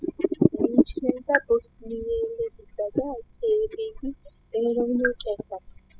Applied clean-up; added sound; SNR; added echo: classical method spectral subtraction.